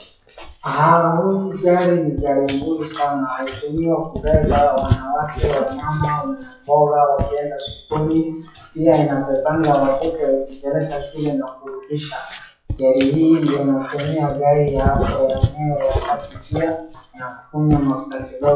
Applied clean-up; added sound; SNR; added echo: classical method WPE with log-MMSE.